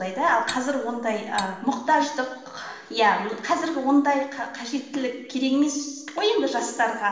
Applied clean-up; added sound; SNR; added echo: none; Cutlery, silverware; 14 dB; reverberation time 1.1 s.